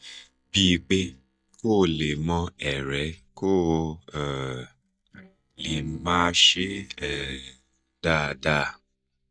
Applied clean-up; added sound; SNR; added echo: neural mask model DeepFilterNet 3.